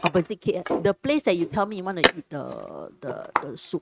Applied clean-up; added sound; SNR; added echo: neural mask model RNNoise.